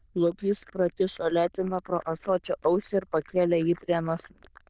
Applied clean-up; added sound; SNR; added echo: neural diffusion model UNIVERSE++.